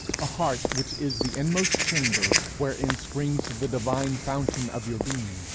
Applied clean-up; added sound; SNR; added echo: none; Walk, footsteps / Bird vocalization, bird call, bird song; 1 dB; none.